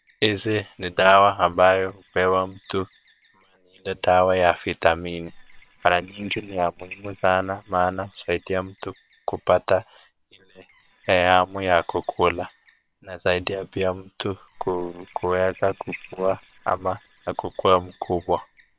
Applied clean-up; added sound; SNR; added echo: neural separator model SepFormer WHAM!.